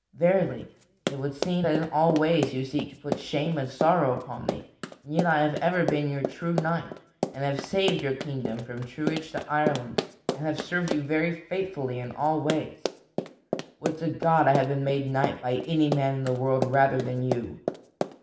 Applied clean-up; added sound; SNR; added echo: none; Run; 8 dB; reverberation time 0.6 s.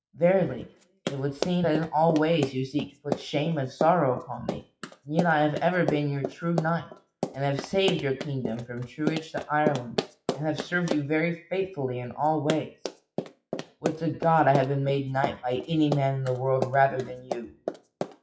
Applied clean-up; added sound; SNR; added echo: classical method WPE with log-MMSE.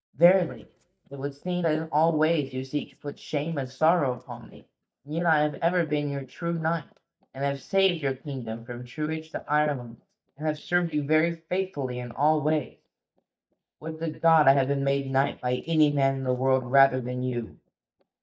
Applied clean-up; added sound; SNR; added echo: neural mask model DeepFilterNet 3.